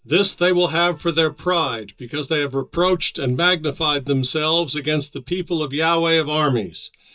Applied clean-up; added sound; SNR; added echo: neural mask model DeepFilterNet 3.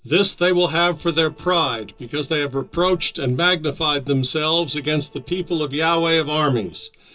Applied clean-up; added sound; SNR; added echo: neural separator model SepFormer DNS4.